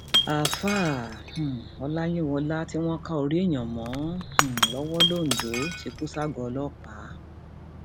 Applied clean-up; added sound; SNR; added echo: none; Shatter / Crushing; 2 dB; none.